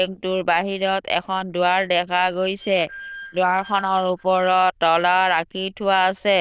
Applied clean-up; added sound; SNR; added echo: neural diffusion model UNIVERSE++.